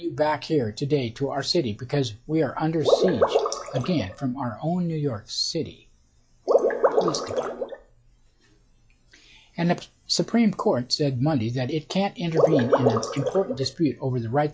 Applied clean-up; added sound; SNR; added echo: classical method log-MMSE.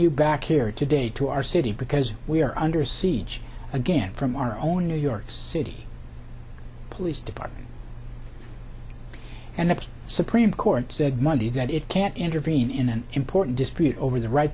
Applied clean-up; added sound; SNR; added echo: none; none; none; none.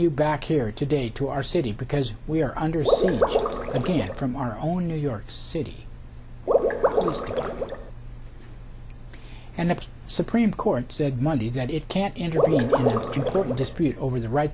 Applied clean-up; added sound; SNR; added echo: none; Water / Liquid; -2 dB; none.